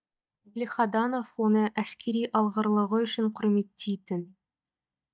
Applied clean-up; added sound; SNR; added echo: neural mask model DeepFilterNet 3.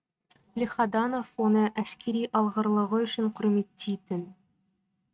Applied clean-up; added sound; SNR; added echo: neural mask model RNNoise.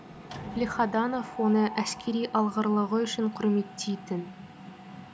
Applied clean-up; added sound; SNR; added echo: none; Mechanisms; 14 dB; none.